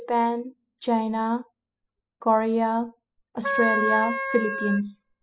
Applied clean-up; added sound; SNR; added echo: classical method spectral subtraction.